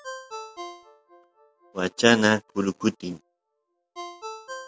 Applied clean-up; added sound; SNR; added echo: none; Ringtone; 15 dB; none.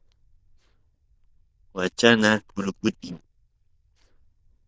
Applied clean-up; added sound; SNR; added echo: neural diffusion model UNIVERSE++.